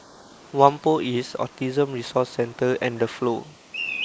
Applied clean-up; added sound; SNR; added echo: neural mask model Resemble Enhance denoiser.